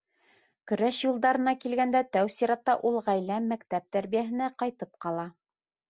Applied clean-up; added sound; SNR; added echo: none; none; none; none.